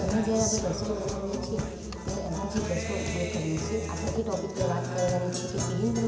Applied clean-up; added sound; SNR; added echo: none; Guitar; 3 dB; reverberation time 2.6 s.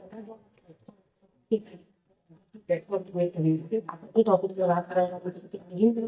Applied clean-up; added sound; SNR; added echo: neural mask model DeepFilterNet 3.